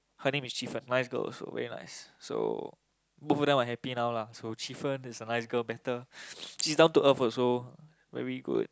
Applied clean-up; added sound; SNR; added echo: none; none; none; none.